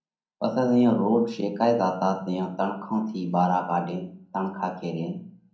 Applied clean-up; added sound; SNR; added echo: none; none; none; reverberation time 0.5 s.